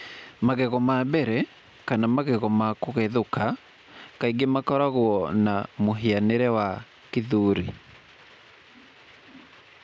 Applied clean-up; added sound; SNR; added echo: none; none; none; none.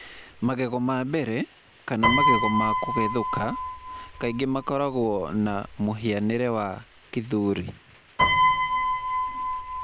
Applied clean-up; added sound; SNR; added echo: none; Piano; 0 dB; none.